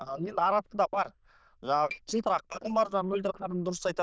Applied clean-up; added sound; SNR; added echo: neural diffusion model UNIVERSE++.